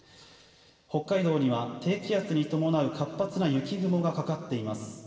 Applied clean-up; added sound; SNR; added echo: none; none; none; reverberation time 2.8 s.